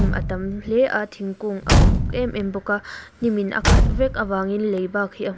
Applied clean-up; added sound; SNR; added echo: none; Slam / Truck / Car; -2 dB; none.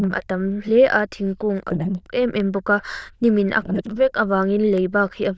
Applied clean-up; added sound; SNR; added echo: neural diffusion model UNIVERSE++.